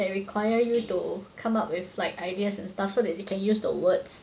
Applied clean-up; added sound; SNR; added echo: none; none; none; none.